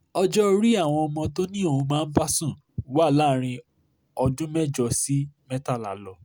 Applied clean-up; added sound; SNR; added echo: none; none; none; none.